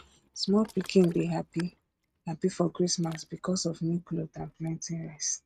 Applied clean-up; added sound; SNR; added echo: neural mask model RNNoise.